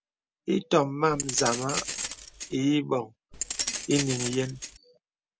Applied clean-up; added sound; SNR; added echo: none; Keys jangling; 4 dB; none.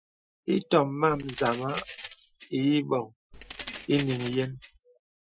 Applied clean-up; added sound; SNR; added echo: classical method Wiener filter.